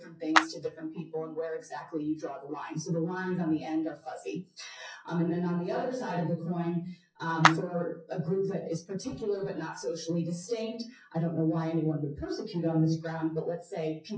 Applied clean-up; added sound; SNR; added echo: classical method WPE with log-MMSE.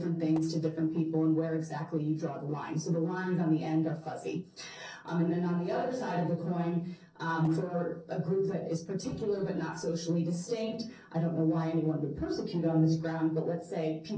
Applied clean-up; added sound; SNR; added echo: neural separator model SepFormer DNS4.